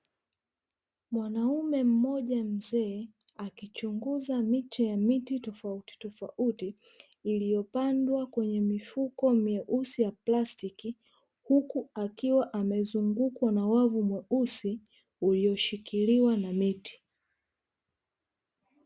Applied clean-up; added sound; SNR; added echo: none; none; none; none.